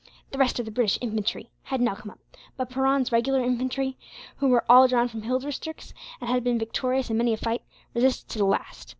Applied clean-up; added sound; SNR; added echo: none; none; none; none.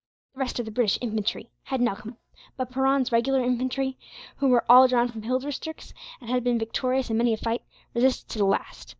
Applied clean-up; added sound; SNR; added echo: neural mask model DeepFilterNet 3.